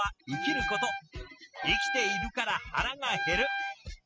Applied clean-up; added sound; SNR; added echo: classical method spectral subtraction.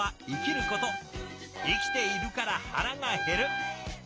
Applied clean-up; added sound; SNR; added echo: none; Wind instrument, woodwind instrument; 2 dB; none.